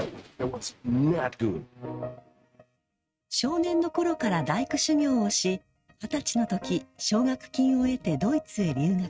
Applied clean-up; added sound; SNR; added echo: neural mask model RNNoise.